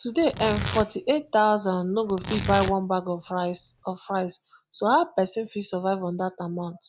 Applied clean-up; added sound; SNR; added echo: none; Tearing; 9 dB; none.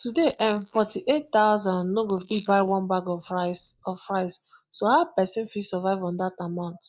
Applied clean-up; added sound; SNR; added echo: neural mask model Resemble Enhance denoiser.